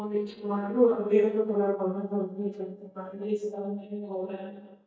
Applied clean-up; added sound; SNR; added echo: neural mask model DeepFilterNet 3.